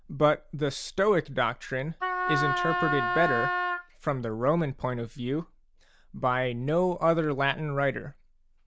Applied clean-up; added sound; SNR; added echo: none; Wind instrument, woodwind instrument; 0 dB; none.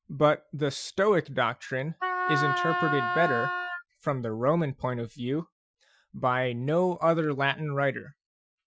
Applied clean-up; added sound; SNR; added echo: classical method Wiener filter.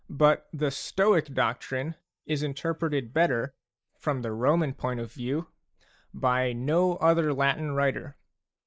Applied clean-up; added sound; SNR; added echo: neural mask model Resemble Enhance denoiser.